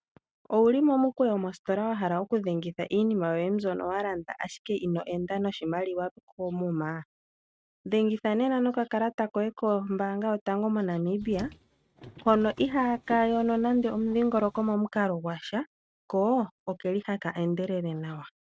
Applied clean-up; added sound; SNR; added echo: neural mask model RNNoise.